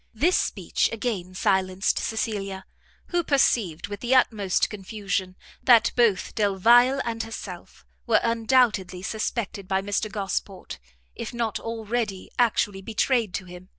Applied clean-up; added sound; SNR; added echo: none; none; none; none.